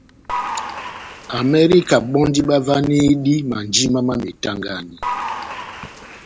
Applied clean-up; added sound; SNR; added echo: none; Applause / Crowd; 13 dB; none.